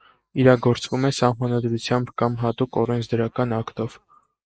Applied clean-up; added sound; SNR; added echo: neural mask model Resemble Enhance denoiser.